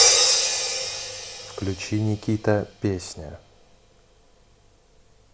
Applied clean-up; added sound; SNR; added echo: none; Crash cymbal; -3 dB; none.